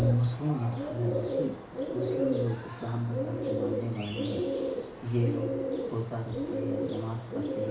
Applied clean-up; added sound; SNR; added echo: none; Bird; 1 dB; reverberation time 0.3 s.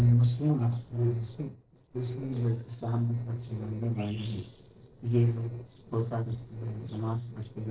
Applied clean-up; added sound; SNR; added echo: neural separator model SepFormer DNS4.